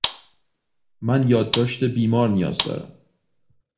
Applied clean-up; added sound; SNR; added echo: none; Gunshot, gunfire; 7 dB; reverberation time 0.3 s.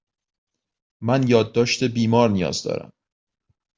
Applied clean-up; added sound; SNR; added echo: none; none; none; none.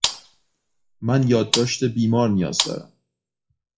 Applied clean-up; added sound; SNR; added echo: classical method WPE with log-MMSE.